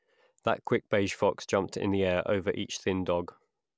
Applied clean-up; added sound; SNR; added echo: none; none; none; none.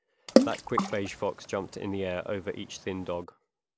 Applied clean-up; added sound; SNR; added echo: none; Water / Splash, splatter; -4 dB; none.